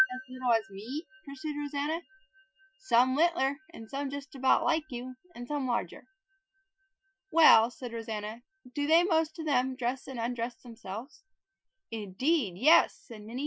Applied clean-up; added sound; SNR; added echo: classical method Wiener filter.